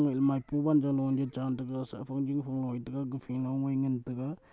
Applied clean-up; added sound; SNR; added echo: none; none; none; none.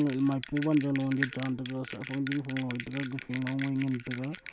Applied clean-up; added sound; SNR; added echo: none; Bell; 11 dB; none.